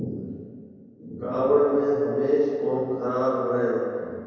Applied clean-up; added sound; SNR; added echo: none; none; none; reverberation time 2.2 s.